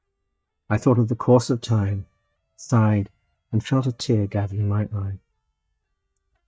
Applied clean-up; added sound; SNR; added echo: neural mask model DeepFilterNet 3.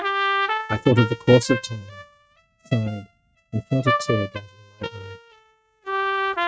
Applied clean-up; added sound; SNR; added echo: neural mask model RNNoise.